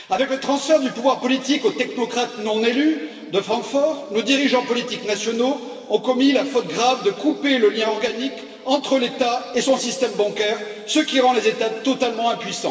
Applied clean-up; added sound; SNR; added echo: none; none; none; reverberation time 2.8 s.